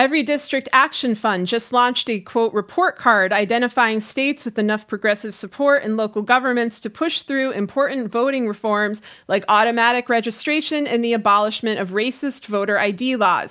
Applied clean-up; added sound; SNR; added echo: none; none; none; none.